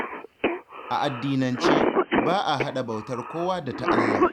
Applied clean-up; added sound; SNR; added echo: none; Cough; -2 dB; none.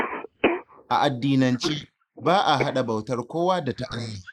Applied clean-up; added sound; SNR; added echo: neural mask model Resemble Enhance denoiser.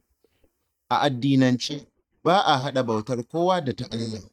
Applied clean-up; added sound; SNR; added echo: neural mask model DeepFilterNet 3.